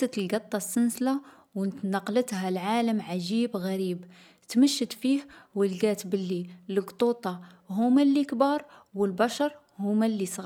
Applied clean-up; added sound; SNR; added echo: none; none; none; none.